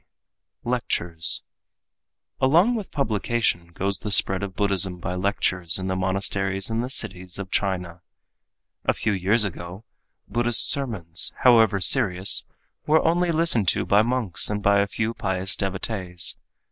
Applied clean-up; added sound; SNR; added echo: none; none; none; none.